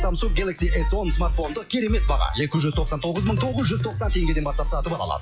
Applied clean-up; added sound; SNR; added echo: classical method log-MMSE.